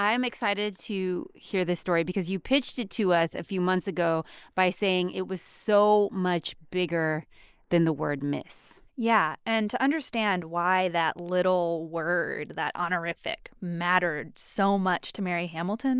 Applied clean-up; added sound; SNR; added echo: neural mask model Resemble Enhance denoiser.